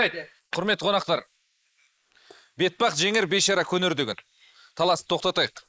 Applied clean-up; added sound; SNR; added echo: neural mask model Resemble Enhance denoiser.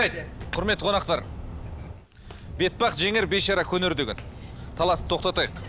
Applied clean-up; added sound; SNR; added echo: none; Walk, footsteps; 11 dB; none.